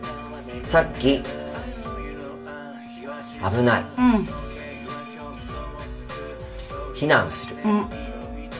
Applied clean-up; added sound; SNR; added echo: none; Wind instrument, woodwind instrument; 16 dB; reverberation time 0.2 s.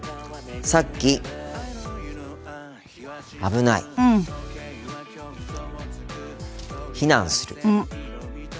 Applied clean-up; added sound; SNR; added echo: none; none; none; none.